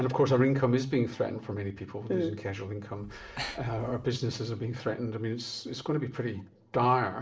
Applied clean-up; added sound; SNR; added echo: none; Breathing; 13 dB; reverberation time 0.4 s.